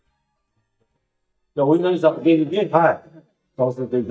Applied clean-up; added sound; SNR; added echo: neural mask model DeepFilterNet 3.